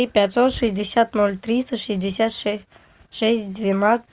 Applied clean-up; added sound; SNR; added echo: none; none; none; none.